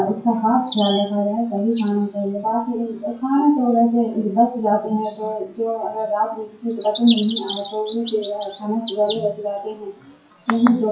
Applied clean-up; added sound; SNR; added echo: classical method WPE with log-MMSE.